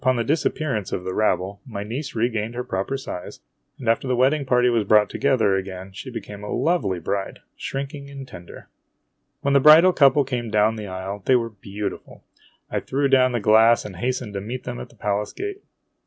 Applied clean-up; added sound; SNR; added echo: none; none; none; none.